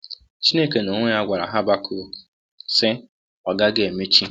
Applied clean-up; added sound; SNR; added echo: none; none; none; none.